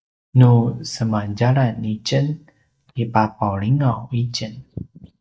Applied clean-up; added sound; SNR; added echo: neural mask model DeepFilterNet 3.